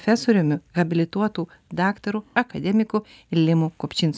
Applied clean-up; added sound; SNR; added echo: none; none; none; none.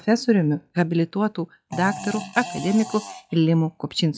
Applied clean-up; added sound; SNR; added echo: classical method log-MMSE.